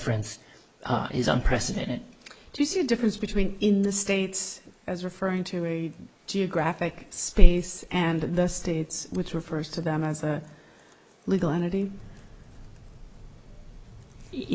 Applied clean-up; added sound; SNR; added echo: neural mask model Resemble Enhance denoiser.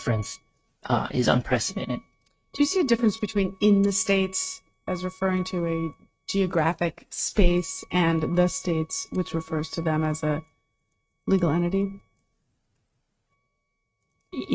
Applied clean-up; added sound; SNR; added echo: neural mask model RNNoise.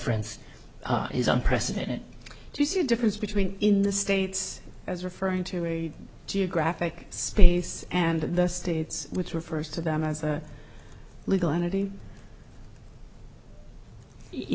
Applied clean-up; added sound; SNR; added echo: none; none; none; none.